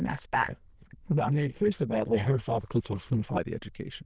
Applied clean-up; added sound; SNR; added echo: neural diffusion model UNIVERSE++.